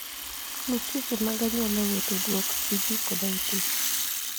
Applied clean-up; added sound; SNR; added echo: none; Rattle (instrument); -2 dB; none.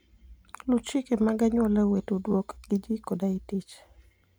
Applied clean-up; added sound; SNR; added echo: none; none; none; none.